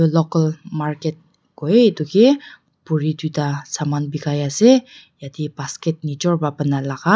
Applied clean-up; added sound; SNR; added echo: none; none; none; none.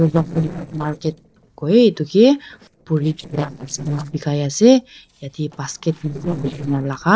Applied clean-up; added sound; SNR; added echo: neural separator model SepFormer DNS4.